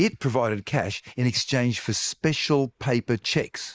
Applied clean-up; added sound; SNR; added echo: neural mask model Resemble Enhance denoiser.